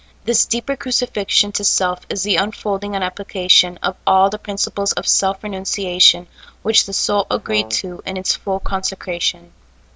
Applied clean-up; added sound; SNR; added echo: none; Brass instrument; 13 dB; none.